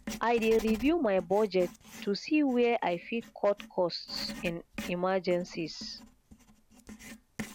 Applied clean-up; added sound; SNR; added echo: none; Writing; 15 dB; none.